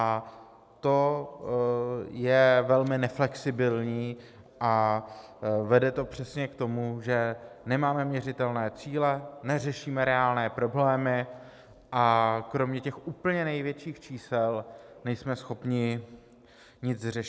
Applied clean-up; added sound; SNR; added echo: none; none; none; none.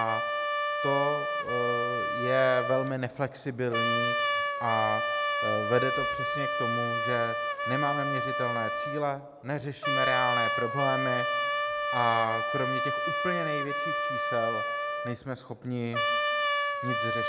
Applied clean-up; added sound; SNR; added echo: none; Trumpet; -2 dB; none.